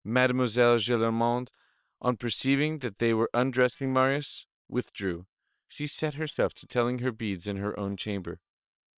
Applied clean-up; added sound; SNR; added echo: neural separator model SepFormer WHAM!.